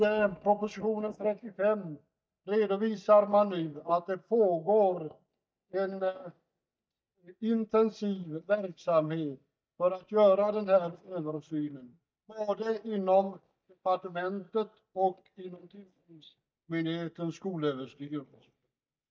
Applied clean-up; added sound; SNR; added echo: neural mask model DeepFilterNet 3.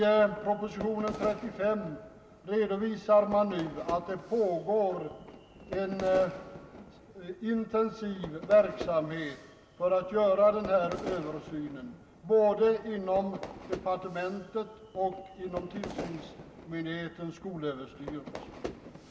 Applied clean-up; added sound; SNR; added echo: none; Fire / Fireworks; 14 dB; reverberation time 0.7 s.